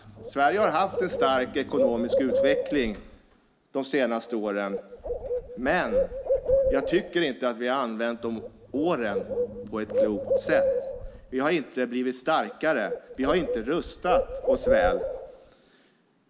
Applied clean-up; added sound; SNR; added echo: none; Bird; 1 dB; none.